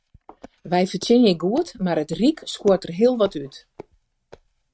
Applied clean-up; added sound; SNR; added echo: neural mask model RNNoise.